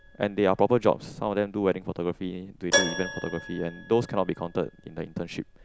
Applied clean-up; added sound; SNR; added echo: none; Keyboard (musical); 8 dB; none.